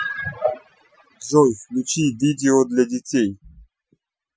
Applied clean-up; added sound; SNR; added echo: classical method Wiener filter.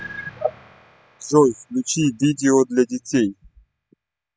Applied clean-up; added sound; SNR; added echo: classical method spectral subtraction.